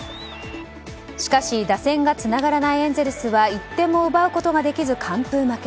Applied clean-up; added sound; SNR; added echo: none; none; none; none.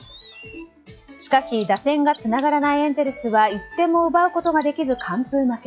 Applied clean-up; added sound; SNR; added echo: classical method log-MMSE.